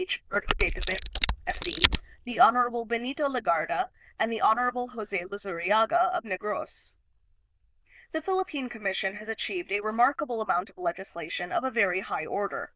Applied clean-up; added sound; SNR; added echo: neural diffusion model UNIVERSE++.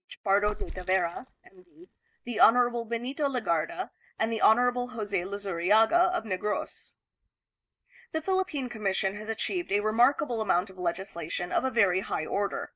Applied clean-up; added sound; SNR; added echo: neural mask model DeepFilterNet 3.